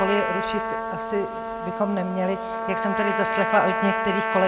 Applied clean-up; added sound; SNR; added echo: none; Trumpet; 1 dB; none.